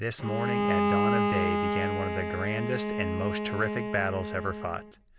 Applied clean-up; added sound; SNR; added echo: none; Bowed string instrument; -3 dB; none.